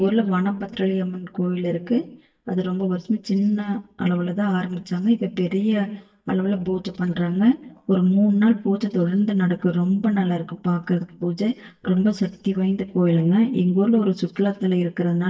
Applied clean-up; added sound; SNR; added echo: neural mask model DeepFilterNet 3.